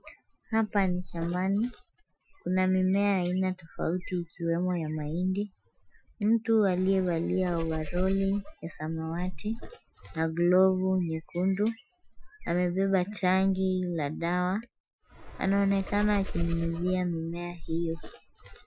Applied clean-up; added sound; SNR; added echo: classical method Wiener filter.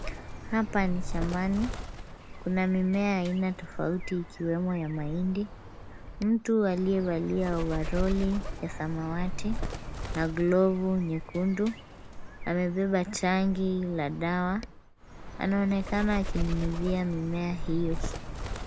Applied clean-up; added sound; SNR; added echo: none; Bird; 6 dB; none.